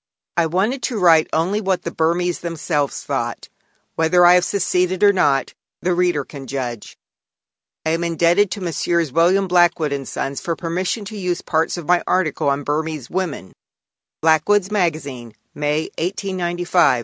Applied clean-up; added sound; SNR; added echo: none; none; none; none.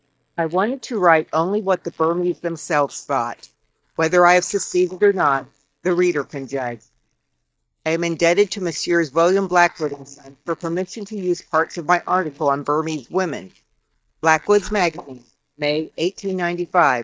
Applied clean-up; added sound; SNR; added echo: neural mask model DeepFilterNet 3.